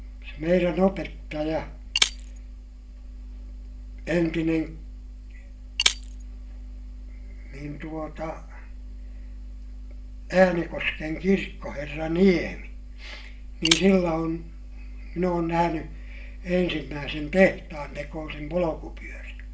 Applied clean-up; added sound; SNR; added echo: none; Shatter; 4 dB; reverberation time 0.3 s.